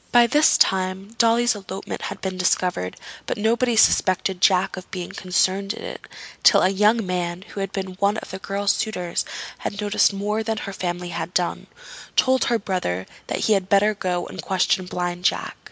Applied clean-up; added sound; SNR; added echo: none; none; none; none.